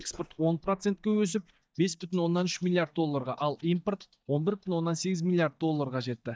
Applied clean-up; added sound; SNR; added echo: neural mask model DeepFilterNet 3.